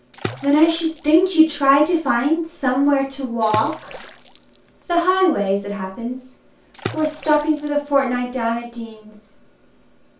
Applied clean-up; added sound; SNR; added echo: none; Water / Splash, splatter; 17 dB; reverberation time 0.3 s.